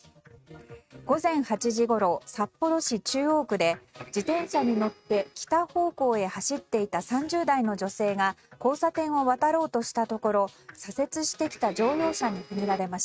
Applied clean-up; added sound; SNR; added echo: neural mask model RNNoise.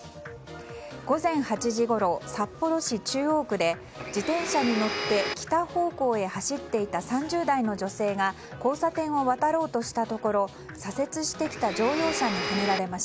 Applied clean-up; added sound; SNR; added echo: none; Domestic sounds, home sounds; 4 dB; none.